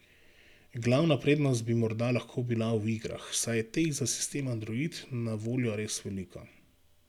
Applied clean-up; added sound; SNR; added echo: none; none; none; none.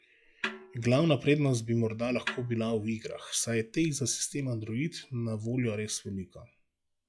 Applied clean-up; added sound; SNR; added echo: classical method log-MMSE.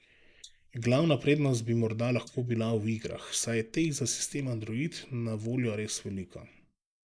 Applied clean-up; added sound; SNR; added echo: neural mask model Resemble Enhance denoiser.